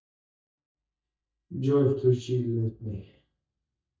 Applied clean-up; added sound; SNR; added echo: neural mask model DeepFilterNet 3.